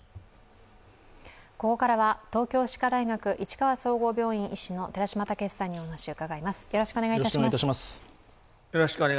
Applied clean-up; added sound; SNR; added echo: none; none; none; none.